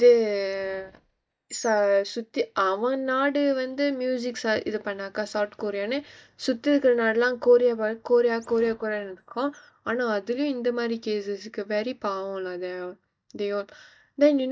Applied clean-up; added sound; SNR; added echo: neural mask model DeepFilterNet 3.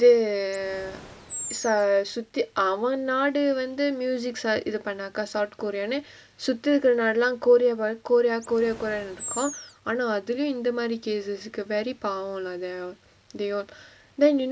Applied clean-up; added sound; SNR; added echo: none; Animal; 12 dB; none.